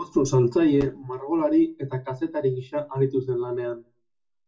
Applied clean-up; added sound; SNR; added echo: none; none; none; reverberation time 0.2 s.